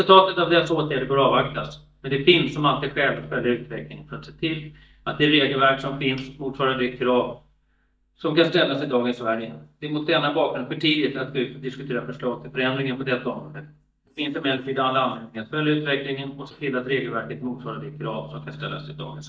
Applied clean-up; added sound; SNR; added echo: neural mask model DeepFilterNet 3.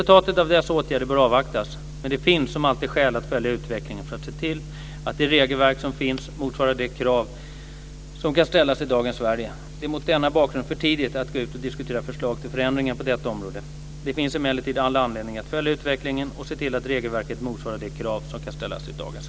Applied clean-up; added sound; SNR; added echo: none; none; none; none.